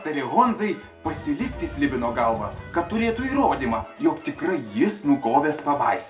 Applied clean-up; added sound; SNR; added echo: none; Boat, Water vehicle; 15 dB; reverberation time 0.2 s.